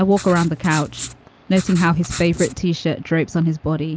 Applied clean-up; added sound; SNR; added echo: none; Writing; 14 dB; none.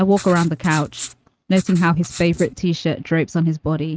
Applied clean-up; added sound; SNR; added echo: neural mask model RNNoise.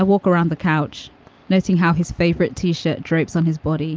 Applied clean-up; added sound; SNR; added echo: none; none; none; none.